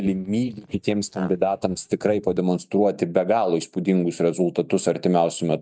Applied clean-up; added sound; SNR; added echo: neural mask model DeepFilterNet 3.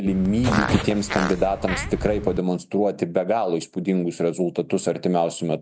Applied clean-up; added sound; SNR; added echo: none; Fart; 4 dB; none.